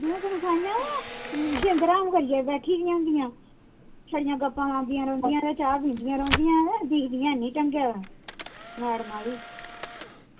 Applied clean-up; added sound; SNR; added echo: none; Camera; 11 dB; reverberation time 0.3 s.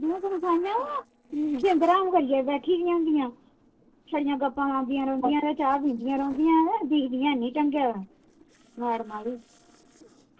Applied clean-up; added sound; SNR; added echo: neural separator model SepFormer DNS4.